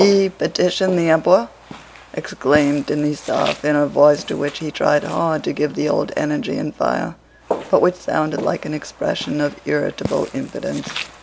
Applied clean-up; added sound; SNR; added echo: none; Walk, footsteps; 14 dB; none.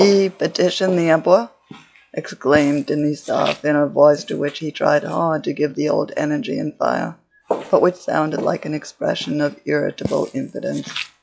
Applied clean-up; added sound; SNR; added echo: classical method log-MMSE.